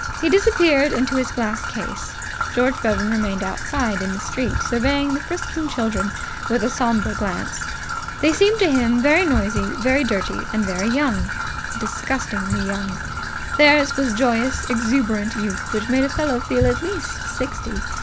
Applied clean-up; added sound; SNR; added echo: none; Trickle, dribble / Traffic noise, roadway noise; 5 dB; none.